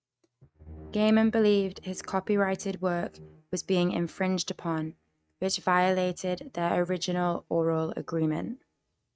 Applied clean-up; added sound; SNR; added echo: neural mask model RNNoise.